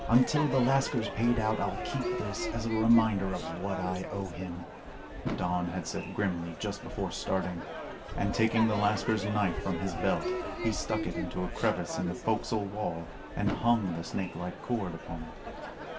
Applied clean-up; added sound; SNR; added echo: none; Crowd / Fireworks; 6 dB; reverberation time 0.2 s.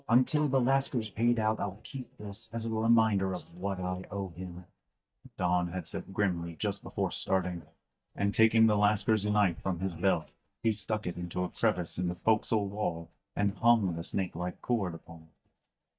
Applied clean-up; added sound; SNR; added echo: neural mask model DeepFilterNet 3.